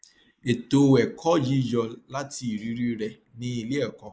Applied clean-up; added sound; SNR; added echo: neural mask model Resemble Enhance denoiser.